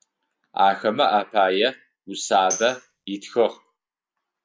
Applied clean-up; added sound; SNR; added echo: none; Tambourine; 13 dB; none.